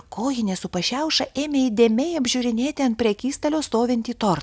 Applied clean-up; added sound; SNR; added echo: none; none; none; none.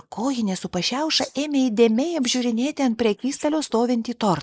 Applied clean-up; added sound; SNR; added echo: neural mask model Resemble Enhance denoiser.